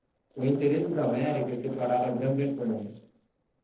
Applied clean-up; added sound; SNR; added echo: neural separator model SepFormer DNS4.